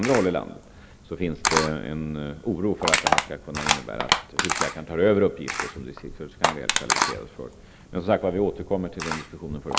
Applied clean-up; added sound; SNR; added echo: none; Camera + Crushing; 1 dB; none.